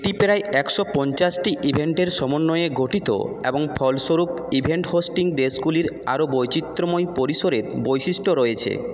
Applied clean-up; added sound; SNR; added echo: none; none; none; none.